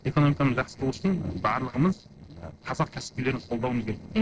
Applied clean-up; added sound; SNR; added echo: neural separator model SepFormer DNS4.